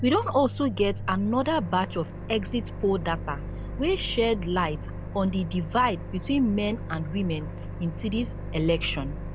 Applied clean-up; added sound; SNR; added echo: none; Microwave oven; 8 dB; none.